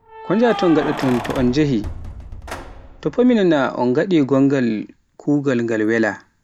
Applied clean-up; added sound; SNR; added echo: none; Keys jangling; 14 dB; none.